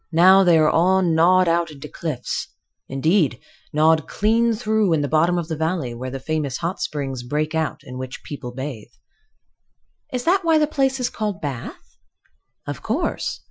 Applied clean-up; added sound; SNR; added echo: classical method Wiener filter.